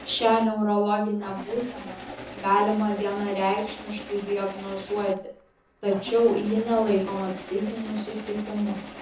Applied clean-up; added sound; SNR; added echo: none; Engine starting; 14 dB; reverberation time 0.5 s.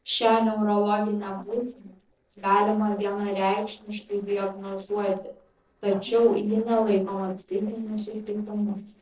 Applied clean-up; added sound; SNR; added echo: neural separator model SepFormer DNS4.